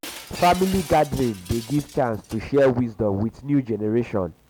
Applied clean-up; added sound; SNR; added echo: none; Shatter; 18 dB; none.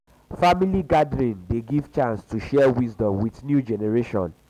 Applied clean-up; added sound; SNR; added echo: none; none; none; none.